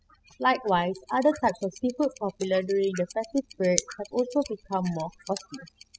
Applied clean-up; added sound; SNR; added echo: classical method spectral subtraction.